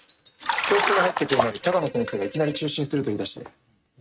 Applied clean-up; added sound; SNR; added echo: neural mask model RNNoise.